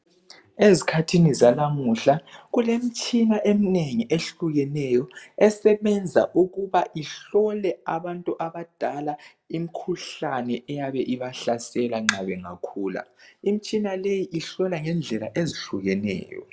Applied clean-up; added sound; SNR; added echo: none; none; none; none.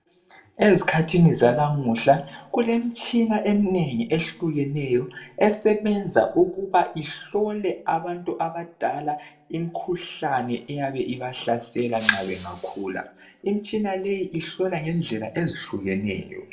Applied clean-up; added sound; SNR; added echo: none; Shatter; 13 dB; reverberation time 0.5 s.